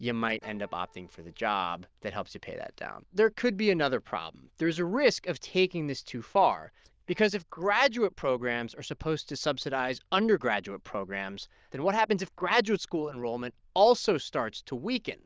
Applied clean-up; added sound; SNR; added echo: neural diffusion model UNIVERSE++.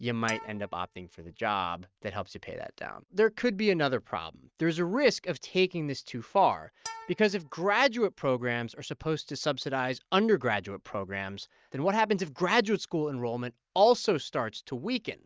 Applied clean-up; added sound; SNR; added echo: neural mask model RNNoise.